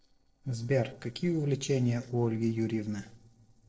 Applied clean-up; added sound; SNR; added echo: neural separator model SepFormer DNS4.